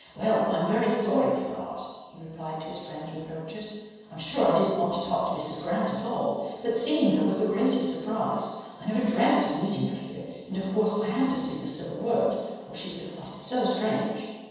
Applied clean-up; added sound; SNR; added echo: none; none; none; reverberation time 1.2 s.